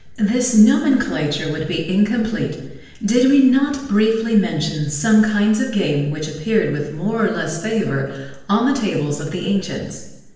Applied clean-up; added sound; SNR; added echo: none; none; none; reverberation time 0.8 s.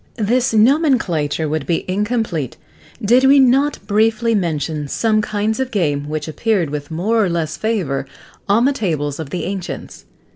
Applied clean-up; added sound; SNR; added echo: none; none; none; none.